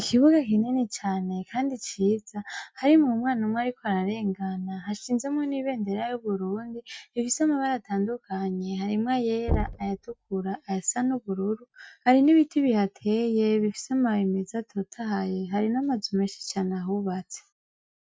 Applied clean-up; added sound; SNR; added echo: neural mask model RNNoise.